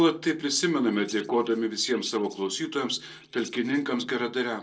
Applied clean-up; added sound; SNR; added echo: neural separator model SepFormer DNS4.